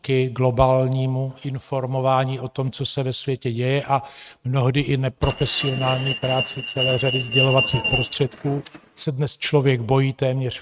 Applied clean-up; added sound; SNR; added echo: neural mask model RNNoise.